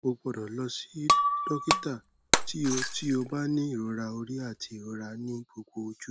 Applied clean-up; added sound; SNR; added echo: none; Shatter; -3 dB; none.